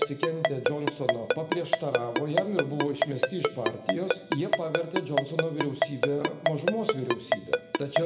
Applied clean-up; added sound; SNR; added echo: none; Ringtone; -2 dB; reverberation time 1.4 s.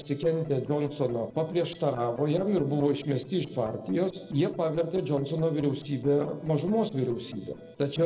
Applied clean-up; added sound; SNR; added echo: neural separator model SepFormer DNS4.